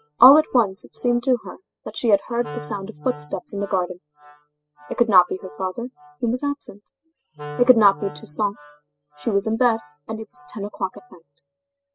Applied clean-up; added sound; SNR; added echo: classical method spectral subtraction.